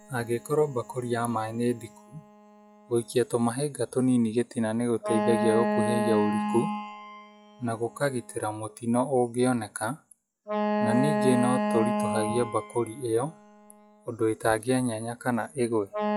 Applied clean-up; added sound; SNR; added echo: classical method log-MMSE.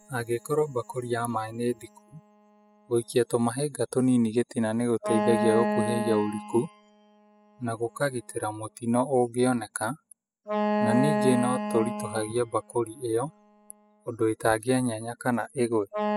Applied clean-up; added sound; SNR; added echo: classical method spectral subtraction.